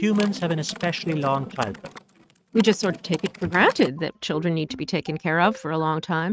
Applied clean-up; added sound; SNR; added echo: neural mask model RNNoise.